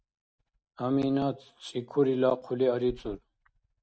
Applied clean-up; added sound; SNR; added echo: neural mask model RNNoise.